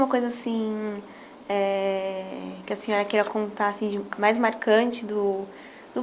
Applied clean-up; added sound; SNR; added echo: none; none; none; none.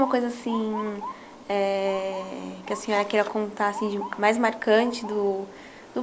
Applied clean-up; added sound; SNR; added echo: none; Motor vehicle (road) / Siren; 14 dB; none.